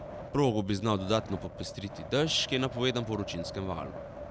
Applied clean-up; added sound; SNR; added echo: none; Wind; 11 dB; none.